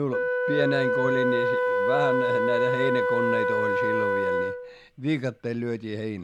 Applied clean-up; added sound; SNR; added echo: none; Wind instrument, woodwind instrument; -4 dB; none.